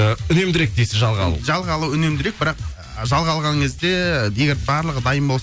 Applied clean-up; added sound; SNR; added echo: none; none; none; none.